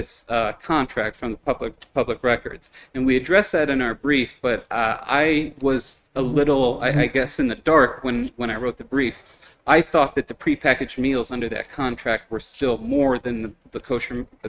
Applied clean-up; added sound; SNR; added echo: neural mask model RNNoise.